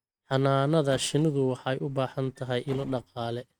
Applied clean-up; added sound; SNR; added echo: neural mask model RNNoise.